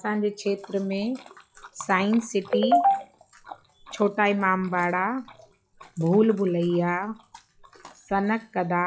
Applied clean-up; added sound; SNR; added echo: classical method log-MMSE.